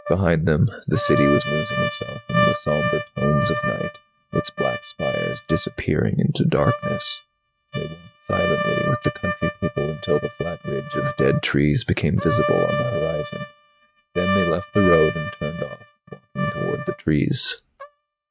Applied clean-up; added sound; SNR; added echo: neural mask model RNNoise.